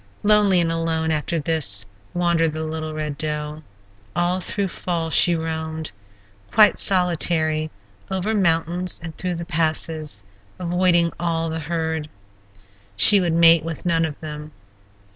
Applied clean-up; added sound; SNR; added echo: none; none; none; none.